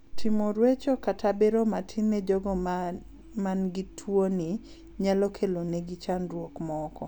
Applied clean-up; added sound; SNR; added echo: none; none; none; none.